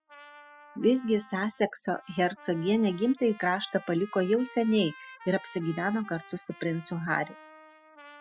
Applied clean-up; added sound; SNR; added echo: classical method spectral subtraction.